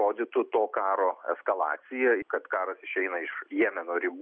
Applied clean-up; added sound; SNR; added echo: none; none; none; none.